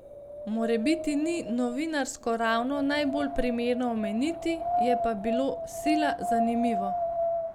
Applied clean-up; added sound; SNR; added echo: none; Wind; 3 dB; none.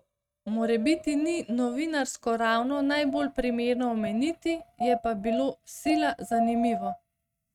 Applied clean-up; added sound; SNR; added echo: neural mask model RNNoise.